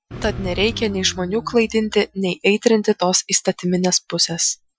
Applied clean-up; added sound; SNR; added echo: classical method Wiener filter.